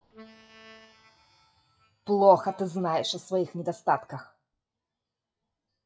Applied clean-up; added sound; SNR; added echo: classical method WPE with log-MMSE.